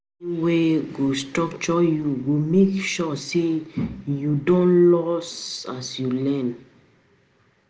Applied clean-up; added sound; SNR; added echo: none; none; none; none.